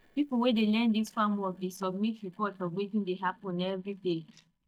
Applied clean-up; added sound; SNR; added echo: neural mask model DeepFilterNet 3.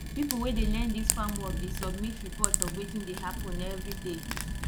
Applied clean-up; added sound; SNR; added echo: none; Frying (food) + Thunderstorm; -3 dB; none.